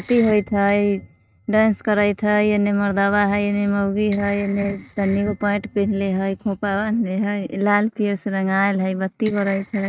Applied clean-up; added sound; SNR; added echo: neural mask model RNNoise.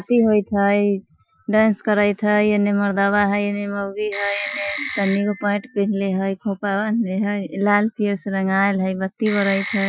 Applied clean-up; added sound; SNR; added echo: classical method Wiener filter.